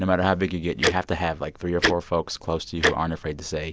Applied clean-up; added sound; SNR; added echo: none; Tick-tock; 4 dB; none.